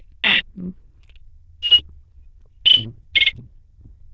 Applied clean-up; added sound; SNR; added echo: neural diffusion model UNIVERSE++.